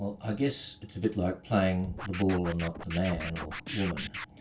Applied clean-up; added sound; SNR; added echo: none; Scratching (performance technique); 9 dB; reverberation time 0.2 s.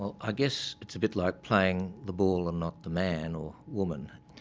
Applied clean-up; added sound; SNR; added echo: none; none; none; none.